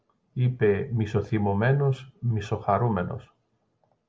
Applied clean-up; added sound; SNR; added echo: none; none; none; none.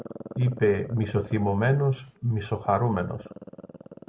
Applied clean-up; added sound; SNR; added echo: none; Growling; 16 dB; none.